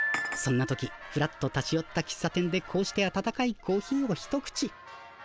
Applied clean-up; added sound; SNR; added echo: none; Piano; 11 dB; none.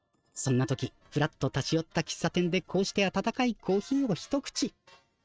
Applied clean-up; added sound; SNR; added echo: neural mask model RNNoise.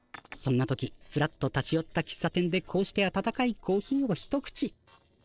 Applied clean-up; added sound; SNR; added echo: neural separator model SepFormer DNS4.